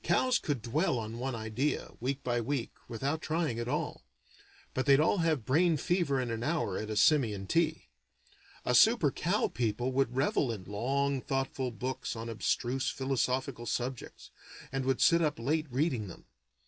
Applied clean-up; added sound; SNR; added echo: none; none; none; none.